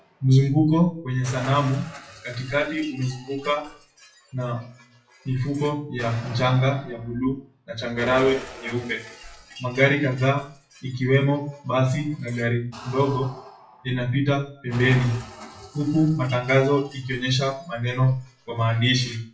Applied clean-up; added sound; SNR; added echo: classical method WPE with log-MMSE.